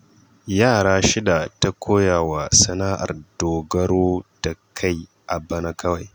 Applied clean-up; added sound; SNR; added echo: none; none; none; none.